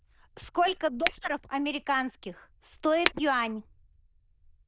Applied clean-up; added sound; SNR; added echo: neural diffusion model UNIVERSE++.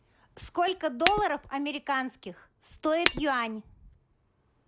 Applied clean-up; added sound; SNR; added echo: none; Shatter; 4 dB; none.